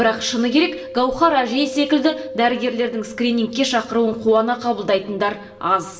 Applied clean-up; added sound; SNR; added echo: none; Mallet percussion; 16 dB; reverberation time 0.7 s.